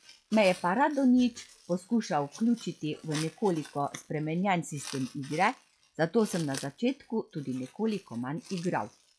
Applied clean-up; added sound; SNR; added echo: classical method log-MMSE.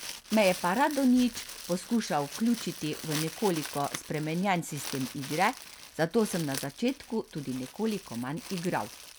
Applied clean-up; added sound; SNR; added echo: none; Crumpling, crinkling; 12 dB; none.